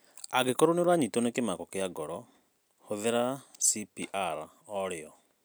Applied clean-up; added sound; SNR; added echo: none; none; none; none.